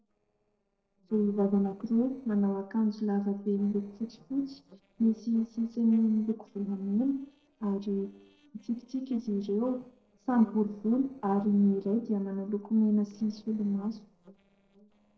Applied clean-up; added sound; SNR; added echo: neural separator model SepFormer DNS4.